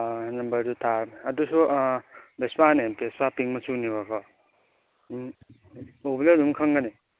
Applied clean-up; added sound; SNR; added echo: none; none; none; none.